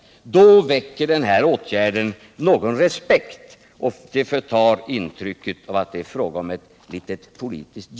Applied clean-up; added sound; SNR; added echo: none; none; none; none.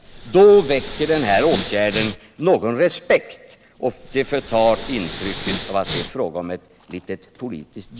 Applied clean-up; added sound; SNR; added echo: none; Respiratory sounds; 12 dB; none.